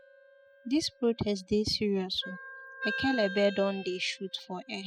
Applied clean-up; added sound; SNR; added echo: classical method spectral subtraction.